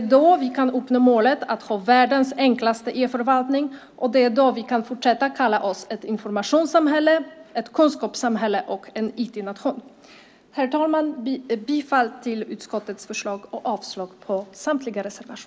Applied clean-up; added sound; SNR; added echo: none; none; none; none.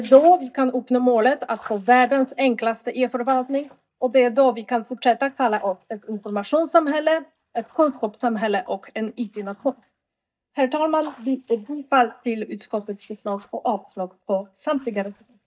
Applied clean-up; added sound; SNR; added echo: neural mask model DeepFilterNet 3.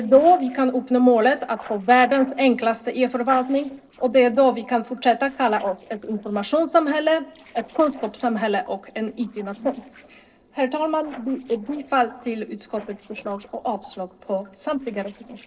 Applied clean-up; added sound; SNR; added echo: neural separator model SepFormer DNS4.